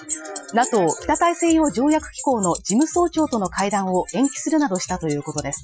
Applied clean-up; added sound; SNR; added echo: classical method Wiener filter.